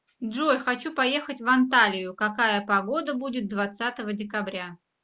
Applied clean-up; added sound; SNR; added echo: none; none; none; none.